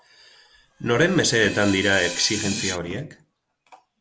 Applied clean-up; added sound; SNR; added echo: none; Screech; 10 dB; none.